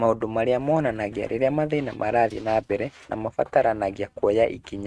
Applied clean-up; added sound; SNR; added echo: neural mask model RNNoise.